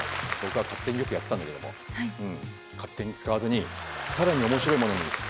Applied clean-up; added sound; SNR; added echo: none; Applause; 6 dB; none.